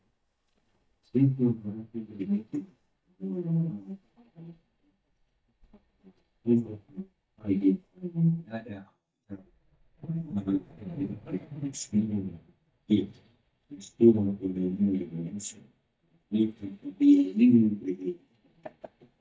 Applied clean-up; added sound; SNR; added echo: neural mask model DeepFilterNet 3.